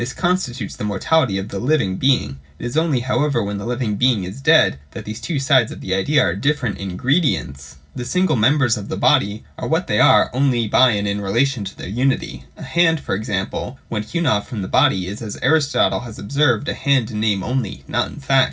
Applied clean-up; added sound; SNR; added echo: none; none; none; reverberation time 0.4 s.